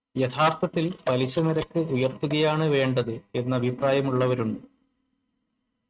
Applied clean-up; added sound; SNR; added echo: neural mask model RNNoise.